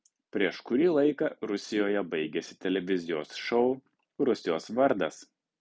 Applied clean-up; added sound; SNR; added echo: none; none; none; none.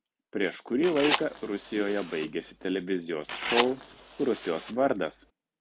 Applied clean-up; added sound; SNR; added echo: none; Fire; 4 dB; none.